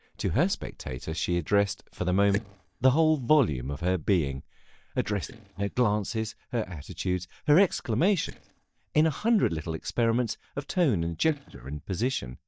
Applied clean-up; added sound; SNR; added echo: neural mask model DeepFilterNet 3.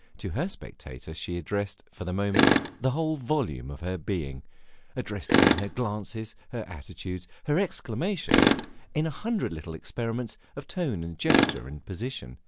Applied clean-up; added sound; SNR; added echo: none; Tools; -1 dB; none.